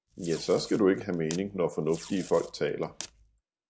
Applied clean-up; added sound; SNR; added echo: none; Packing tape, duct tape; 18 dB; none.